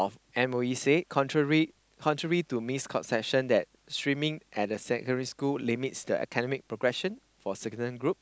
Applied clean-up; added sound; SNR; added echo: none; none; none; none.